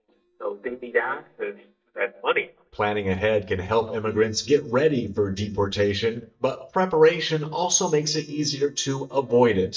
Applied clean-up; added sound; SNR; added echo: neural mask model DeepFilterNet 3.